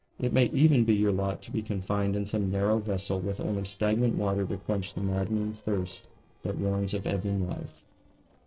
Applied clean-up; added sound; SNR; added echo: neural separator model SepFormer DNS4.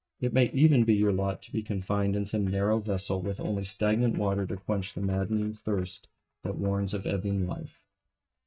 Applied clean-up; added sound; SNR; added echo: neural mask model DeepFilterNet 3.